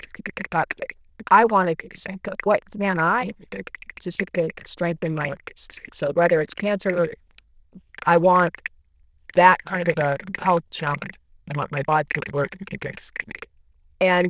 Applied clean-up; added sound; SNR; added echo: neural diffusion model UNIVERSE++.